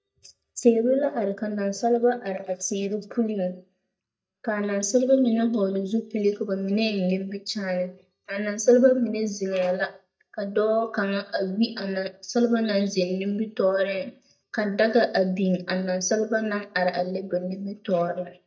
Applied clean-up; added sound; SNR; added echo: neural mask model DeepFilterNet 3.